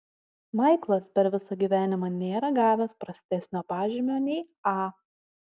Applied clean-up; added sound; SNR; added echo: none; none; none; none.